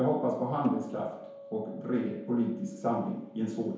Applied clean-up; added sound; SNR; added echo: none; Acoustic guitar; 19 dB; reverberation time 1.0 s.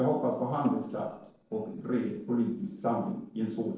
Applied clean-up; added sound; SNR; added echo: neural separator model SepFormer DNS4.